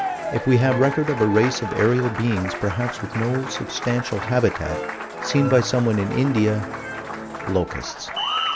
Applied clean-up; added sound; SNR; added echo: none; Applause; 7 dB; none.